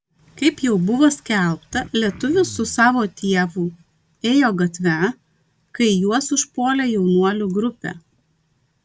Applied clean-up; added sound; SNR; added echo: none; Cough; 18 dB; none.